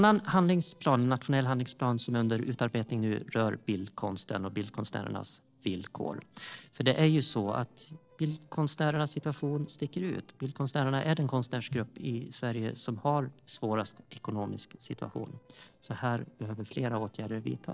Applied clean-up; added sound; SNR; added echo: neural separator model SepFormer DNS4.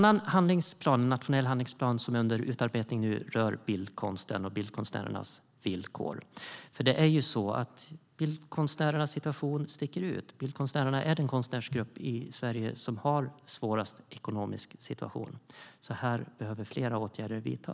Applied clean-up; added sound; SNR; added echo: none; none; none; none.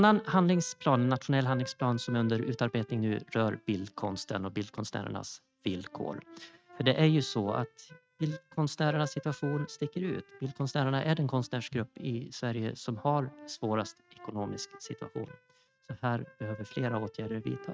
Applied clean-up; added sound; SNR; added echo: neural mask model RNNoise.